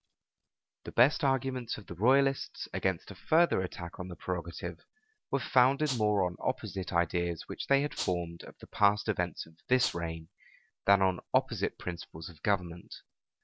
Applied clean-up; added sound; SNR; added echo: none; Rattle (instrument); 8 dB; none.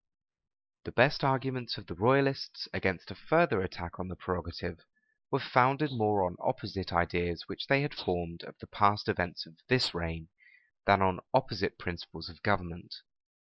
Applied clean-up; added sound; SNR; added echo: neural mask model Resemble Enhance denoiser.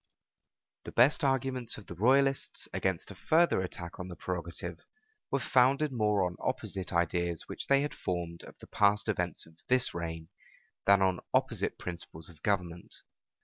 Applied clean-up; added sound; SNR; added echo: none; none; none; none.